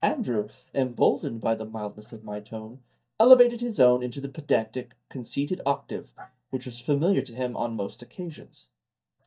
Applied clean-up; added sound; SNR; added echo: neural mask model DeepFilterNet 3.